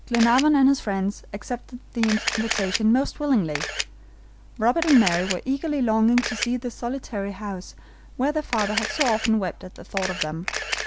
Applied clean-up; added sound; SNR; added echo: none; Camera; 9 dB; none.